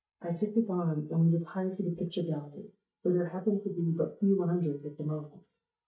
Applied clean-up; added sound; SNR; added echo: neural mask model DeepFilterNet 3.